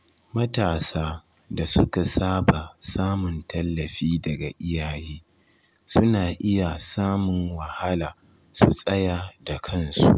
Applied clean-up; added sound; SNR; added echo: none; none; none; none.